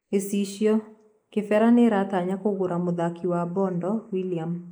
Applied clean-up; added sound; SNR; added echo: neural mask model Resemble Enhance denoiser.